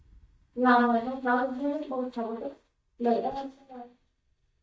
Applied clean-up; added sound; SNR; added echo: neural mask model DeepFilterNet 3.